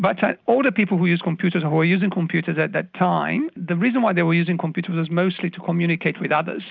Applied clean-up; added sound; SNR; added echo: none; none; none; none.